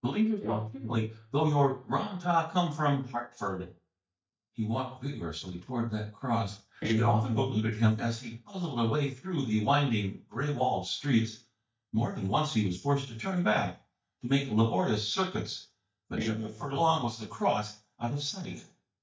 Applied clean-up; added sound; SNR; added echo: neural mask model DeepFilterNet 3.